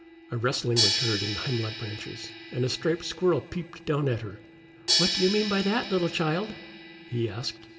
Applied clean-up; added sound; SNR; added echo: none; Crash cymbal; 4 dB; reverberation time 1.5 s.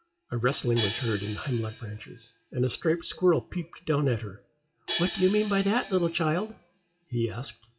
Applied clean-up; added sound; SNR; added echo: classical method WPE with log-MMSE.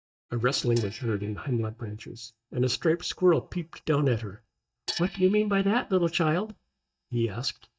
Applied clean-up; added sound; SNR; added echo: neural mask model DeepFilterNet 3.